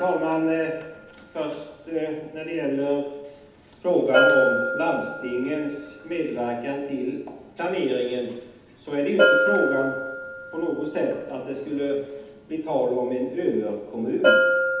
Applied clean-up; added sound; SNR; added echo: none; Bell; 1 dB; reverberation time 0.8 s.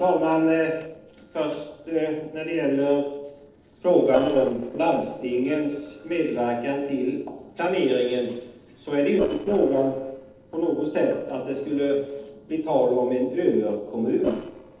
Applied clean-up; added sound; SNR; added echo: neural separator model SepFormer DNS4.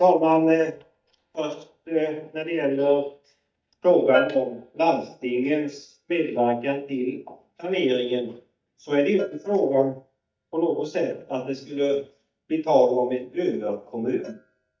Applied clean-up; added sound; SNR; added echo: neural mask model DeepFilterNet 3.